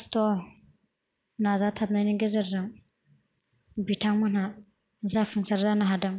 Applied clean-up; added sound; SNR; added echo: neural mask model Resemble Enhance denoiser.